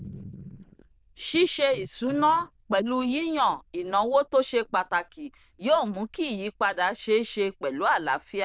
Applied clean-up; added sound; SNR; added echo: neural diffusion model UNIVERSE++.